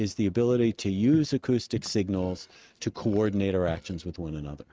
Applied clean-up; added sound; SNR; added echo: neural mask model RNNoise.